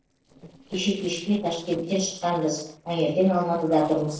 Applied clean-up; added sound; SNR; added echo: neural separator model SepFormer DNS4.